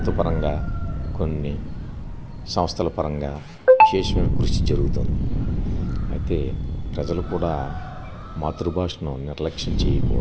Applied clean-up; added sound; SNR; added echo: none; Fire; 0 dB; none.